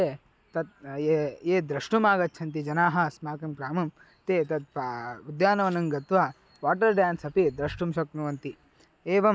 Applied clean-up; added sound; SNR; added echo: none; none; none; none.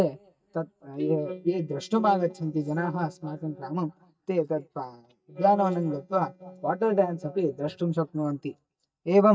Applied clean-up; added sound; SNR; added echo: neural mask model DeepFilterNet 3.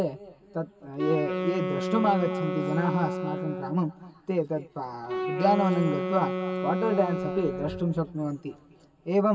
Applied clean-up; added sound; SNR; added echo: none; Wind instrument, woodwind instrument; 3 dB; reverberation time 2.4 s.